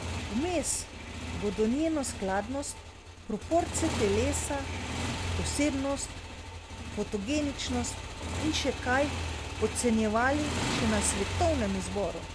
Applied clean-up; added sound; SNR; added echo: none; Motorcycle; 4 dB; none.